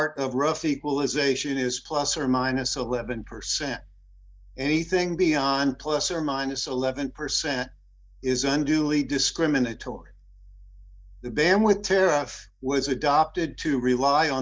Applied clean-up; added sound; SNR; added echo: neural mask model DeepFilterNet 3.